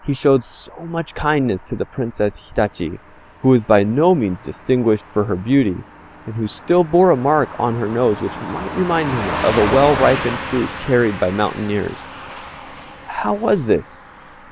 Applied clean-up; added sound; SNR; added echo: none; Car passing by / Truck; 12 dB; none.